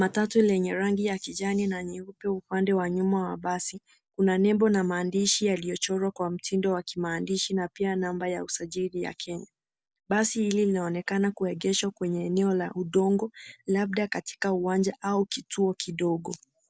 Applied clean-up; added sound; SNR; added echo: none; none; none; none.